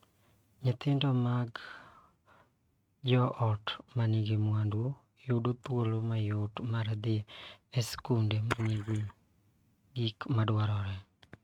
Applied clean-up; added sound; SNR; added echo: neural mask model RNNoise.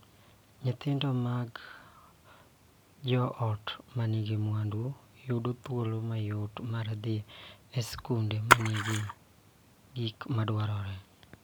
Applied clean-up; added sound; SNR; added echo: none; Splash, splatter; -3 dB; none.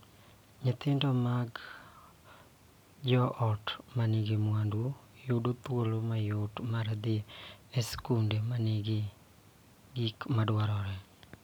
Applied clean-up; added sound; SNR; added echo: none; none; none; none.